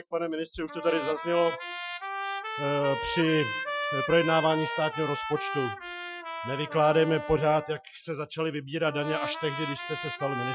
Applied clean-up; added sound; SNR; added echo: classical method Wiener filter.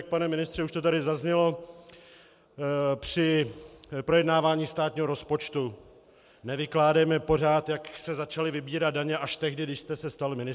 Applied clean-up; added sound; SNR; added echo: none; none; none; none.